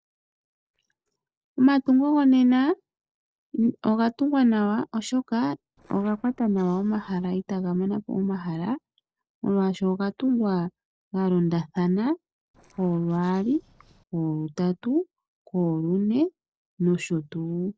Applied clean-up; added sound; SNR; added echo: neural separator model SepFormer DNS4.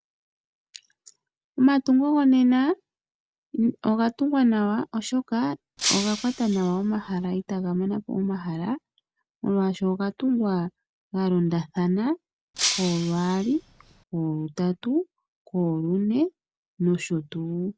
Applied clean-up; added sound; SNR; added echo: none; Shatter; 6 dB; none.